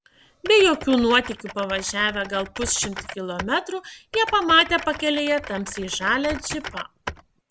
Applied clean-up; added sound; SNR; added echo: none; Typing; 14 dB; none.